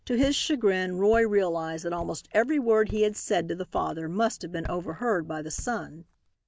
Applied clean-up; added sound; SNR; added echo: none; Walk, footsteps; 18 dB; none.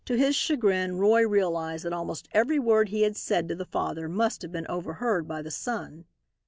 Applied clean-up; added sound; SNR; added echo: none; none; none; none.